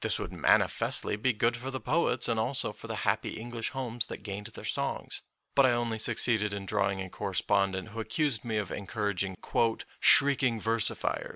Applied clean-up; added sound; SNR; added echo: none; none; none; none.